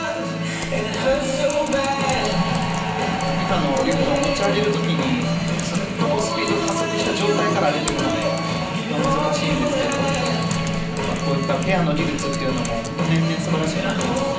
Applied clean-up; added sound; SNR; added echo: none; Typing; 15 dB; reverberation time 0.6 s.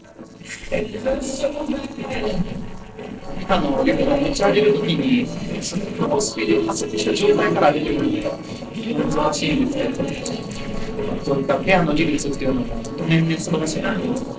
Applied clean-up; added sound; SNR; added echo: neural separator model SepFormer DNS4.